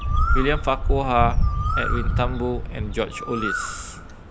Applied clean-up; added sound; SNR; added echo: none; Bird; -4 dB; none.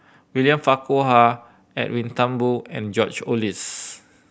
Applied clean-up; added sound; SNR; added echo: none; none; none; none.